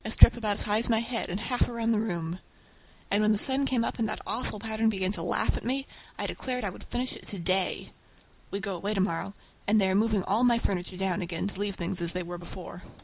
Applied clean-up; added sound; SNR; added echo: none; none; none; none.